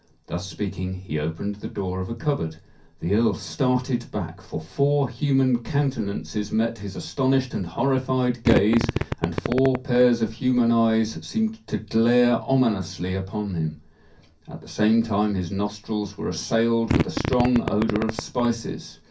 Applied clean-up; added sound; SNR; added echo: none; Fart; 3 dB; reverberation time 0.3 s.